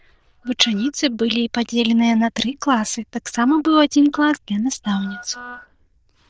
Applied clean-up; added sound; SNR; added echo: neural diffusion model UNIVERSE++.